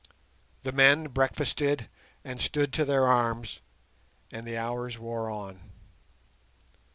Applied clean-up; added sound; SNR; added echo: none; none; none; none.